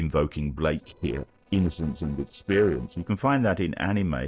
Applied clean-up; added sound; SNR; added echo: neural separator model SepFormer DNS4.